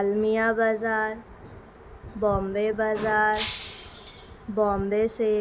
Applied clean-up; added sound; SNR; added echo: none; Shatter; 14 dB; none.